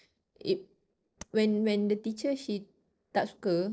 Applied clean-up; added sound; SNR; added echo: neural separator model SepFormer DNS4.